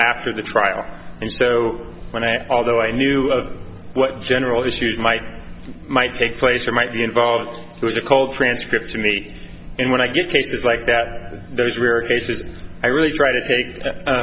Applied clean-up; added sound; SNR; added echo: none; Walk, footsteps; 15 dB; none.